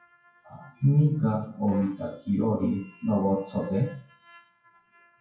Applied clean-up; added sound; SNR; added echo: classical method WPE with log-MMSE.